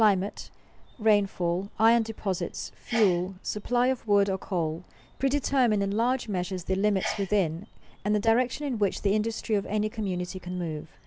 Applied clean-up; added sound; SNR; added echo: none; Sneeze; 19 dB; none.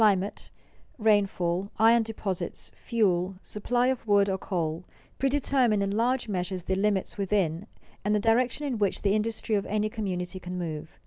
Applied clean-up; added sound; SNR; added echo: none; none; none; none.